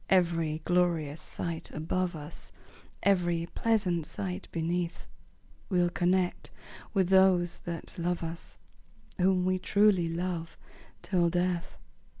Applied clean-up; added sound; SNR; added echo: none; none; none; none.